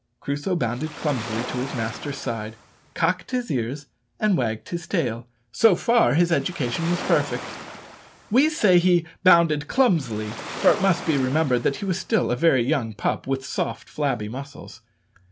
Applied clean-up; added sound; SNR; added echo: none; Waves, surf; 13 dB; none.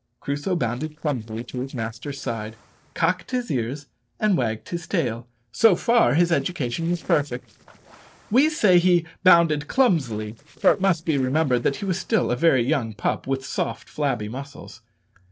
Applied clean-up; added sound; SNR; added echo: neural separator model SepFormer DNS4.